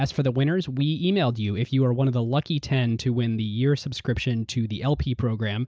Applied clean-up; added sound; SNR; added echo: none; none; none; none.